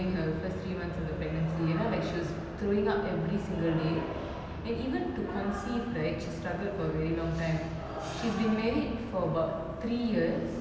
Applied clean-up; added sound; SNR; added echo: none; none; none; none.